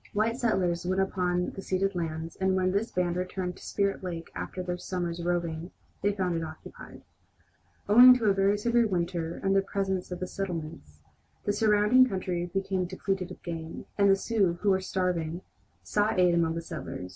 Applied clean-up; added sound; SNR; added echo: none; none; none; none.